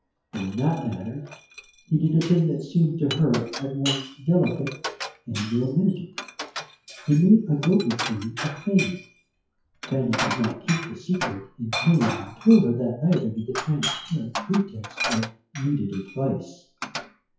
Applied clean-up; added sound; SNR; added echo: classical method WPE with log-MMSE.